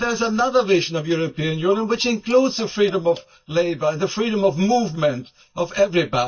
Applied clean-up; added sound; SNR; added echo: neural mask model DeepFilterNet 3.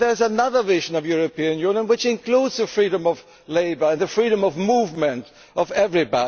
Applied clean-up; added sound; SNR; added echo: none; none; none; none.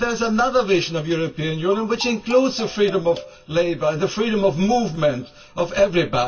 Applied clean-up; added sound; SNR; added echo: none; Marimba, xylophone; 18 dB; reverberation time 0.1 s.